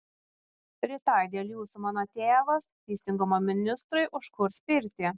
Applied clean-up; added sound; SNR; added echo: none; none; none; none.